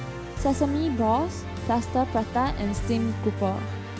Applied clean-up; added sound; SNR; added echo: none; Musical instrument; 5 dB; none.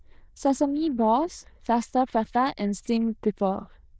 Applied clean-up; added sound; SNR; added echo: neural diffusion model UNIVERSE++.